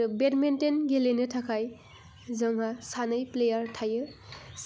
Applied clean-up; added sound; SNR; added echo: none; none; none; none.